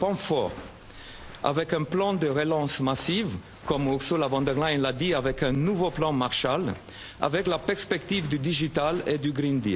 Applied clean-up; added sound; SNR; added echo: none; Walk, footsteps; 18 dB; none.